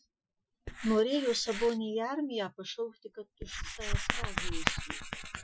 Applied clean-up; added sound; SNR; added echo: classical method Wiener filter.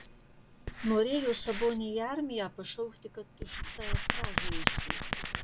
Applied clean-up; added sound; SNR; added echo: none; Writing; 2 dB; none.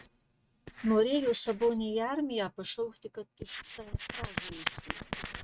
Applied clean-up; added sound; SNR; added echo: neural mask model RNNoise.